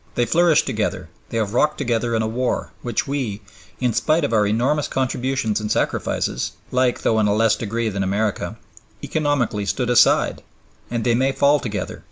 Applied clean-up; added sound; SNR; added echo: none; none; none; none.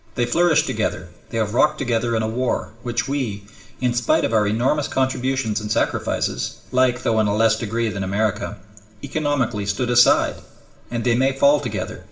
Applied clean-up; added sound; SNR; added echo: none; none; none; reverberation time 1.3 s.